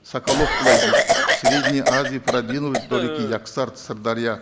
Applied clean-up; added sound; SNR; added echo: none; Cough; -4 dB; none.